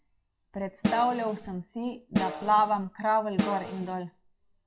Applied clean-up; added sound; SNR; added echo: classical method WPE with log-MMSE.